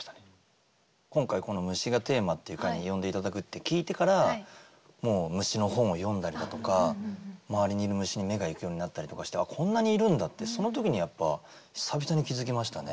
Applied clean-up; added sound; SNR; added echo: none; none; none; none.